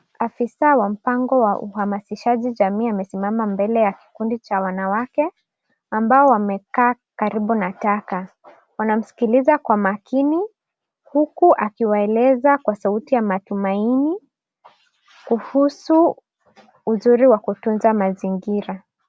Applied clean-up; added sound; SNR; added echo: none; none; none; none.